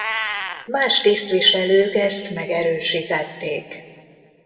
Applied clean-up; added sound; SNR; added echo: none; Meow; 14 dB; reverberation time 1.9 s.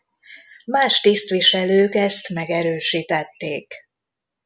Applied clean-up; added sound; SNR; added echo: none; none; none; none.